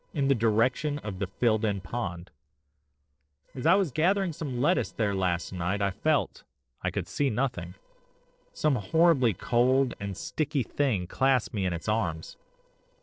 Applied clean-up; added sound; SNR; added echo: neural separator model SepFormer DNS4.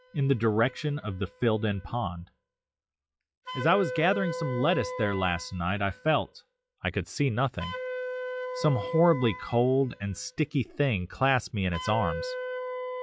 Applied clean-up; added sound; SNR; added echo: classical method log-MMSE.